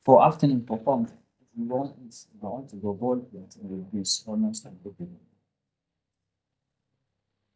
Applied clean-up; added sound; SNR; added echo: neural mask model DeepFilterNet 3.